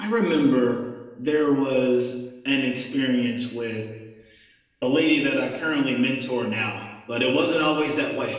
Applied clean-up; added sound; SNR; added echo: none; none; none; reverberation time 1.0 s.